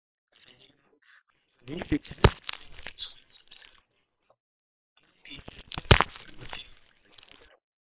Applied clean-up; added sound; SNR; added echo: neural separator model SepFormer WHAM!.